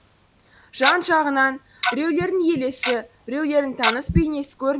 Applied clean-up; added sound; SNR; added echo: none; Tick-tock; 6 dB; none.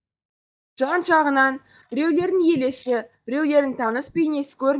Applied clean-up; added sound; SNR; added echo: neural mask model DeepFilterNet 3.